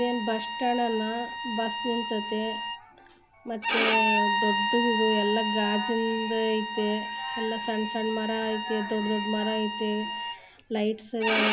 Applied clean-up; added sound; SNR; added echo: none; Bowed string instrument; 1 dB; none.